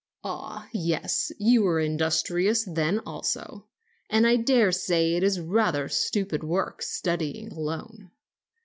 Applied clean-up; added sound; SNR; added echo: none; none; none; none.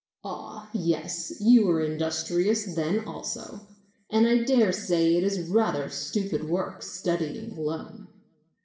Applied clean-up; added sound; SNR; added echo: none; none; none; reverberation time 0.8 s.